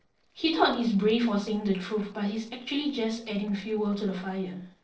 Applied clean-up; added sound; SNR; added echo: neural separator model SepFormer DNS4.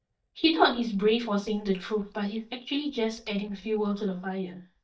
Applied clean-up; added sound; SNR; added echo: neural mask model DeepFilterNet 3.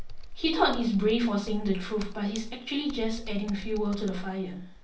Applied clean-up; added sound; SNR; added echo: none; Computer keyboard; 7 dB; reverberation time 0.4 s.